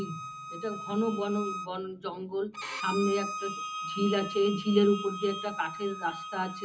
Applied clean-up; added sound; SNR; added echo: none; Bowed string instrument; 8 dB; reverberation time 0.4 s.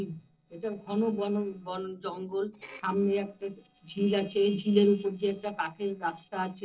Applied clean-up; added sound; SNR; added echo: neural separator model SepFormer DNS4.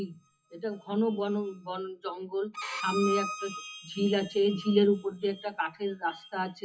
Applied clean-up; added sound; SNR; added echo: classical method WPE with log-MMSE.